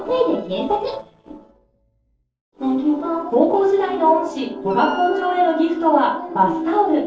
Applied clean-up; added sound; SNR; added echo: neural separator model SepFormer DNS4.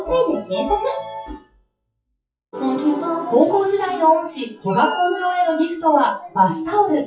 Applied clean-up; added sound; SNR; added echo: classical method WPE with log-MMSE.